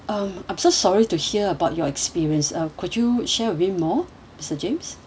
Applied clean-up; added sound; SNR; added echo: none; none; none; none.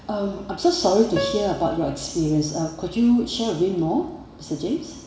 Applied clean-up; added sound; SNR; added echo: none; Piano; 13 dB; reverberation time 0.9 s.